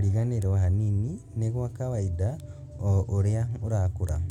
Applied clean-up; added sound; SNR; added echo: none; none; none; none.